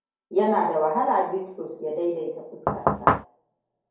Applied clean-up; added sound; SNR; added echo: none; Knock / Wood; -4 dB; reverberation time 2.3 s.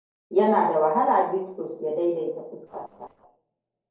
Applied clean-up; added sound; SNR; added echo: neural separator model SepFormer DNS4.